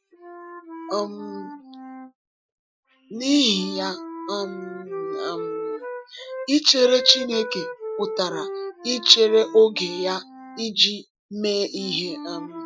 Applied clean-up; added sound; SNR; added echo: classical method Wiener filter.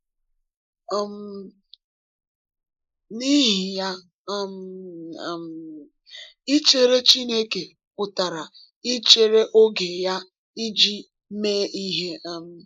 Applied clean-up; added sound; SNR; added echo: neural mask model Resemble Enhance denoiser.